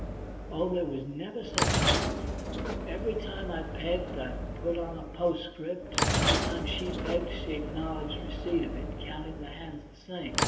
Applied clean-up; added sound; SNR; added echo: none; Sliding door / Train; -2 dB; reverberation time 0.8 s.